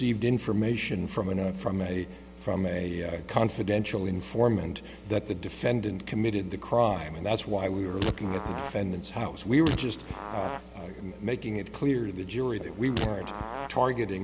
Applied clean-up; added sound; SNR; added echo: none; Fart + Fart; 8 dB; none.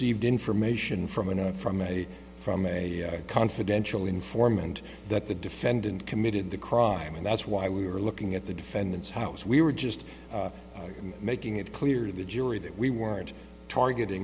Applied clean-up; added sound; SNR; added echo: none; none; none; none.